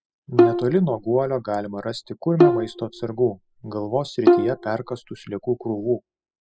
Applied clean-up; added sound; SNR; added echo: classical method spectral subtraction.